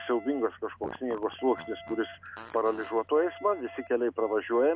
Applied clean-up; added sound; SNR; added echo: none; Alarm + Fart; 16 dB; none.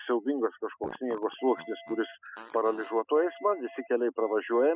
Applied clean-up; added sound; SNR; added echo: classical method spectral subtraction.